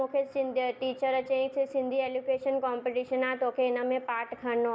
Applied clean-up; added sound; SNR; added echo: none; none; none; none.